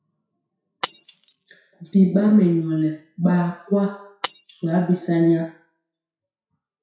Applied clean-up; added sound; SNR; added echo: classical method WPE with log-MMSE.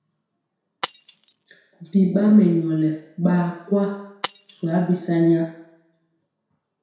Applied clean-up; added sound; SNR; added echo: none; Shatter; 19 dB; reverberation time 0.7 s.